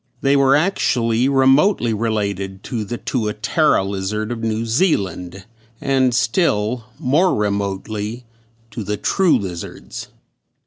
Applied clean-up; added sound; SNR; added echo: none; none; none; none.